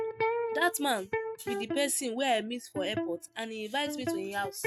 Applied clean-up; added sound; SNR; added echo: neural mask model RNNoise.